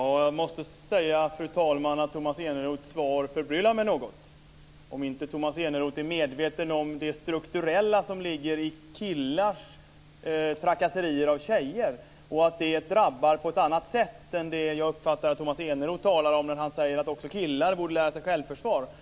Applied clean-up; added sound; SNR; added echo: none; none; none; none.